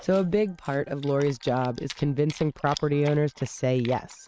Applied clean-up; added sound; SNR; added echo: neural mask model RNNoise.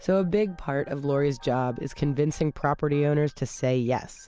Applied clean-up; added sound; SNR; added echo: none; none; none; none.